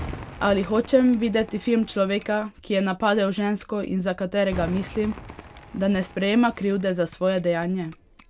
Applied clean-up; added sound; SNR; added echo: none; Cheering / Fireworks + Bicycle bell; 17 dB; none.